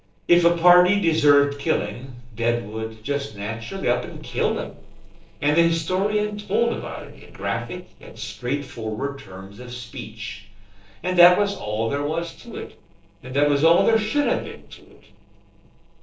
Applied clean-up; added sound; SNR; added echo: neural separator model SepFormer DNS4.